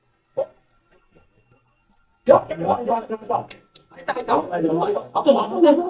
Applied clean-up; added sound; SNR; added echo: neural mask model DeepFilterNet 3.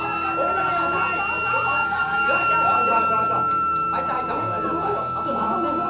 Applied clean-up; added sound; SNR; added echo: none; Wind instrument, woodwind instrument; -3 dB; reverberation time 0.8 s.